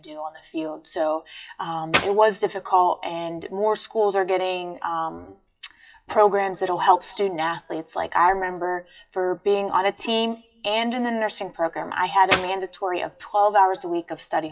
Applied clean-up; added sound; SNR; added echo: classical method WPE with log-MMSE.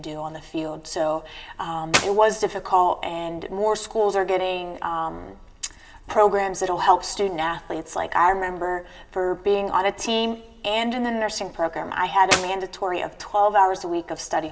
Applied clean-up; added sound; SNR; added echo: none; Clapping; 0 dB; reverberation time 0.7 s.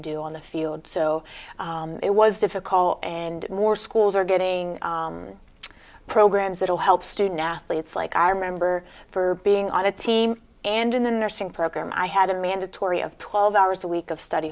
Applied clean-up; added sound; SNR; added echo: none; none; none; none.